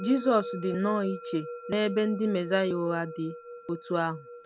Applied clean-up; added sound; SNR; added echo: none; Musical instrument; 11 dB; none.